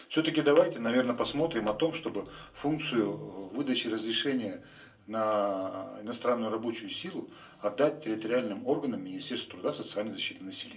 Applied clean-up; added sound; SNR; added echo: none; none; none; reverberation time 0.2 s.